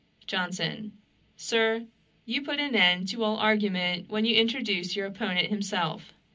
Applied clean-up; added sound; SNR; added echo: none; none; none; reverberation time 0.4 s.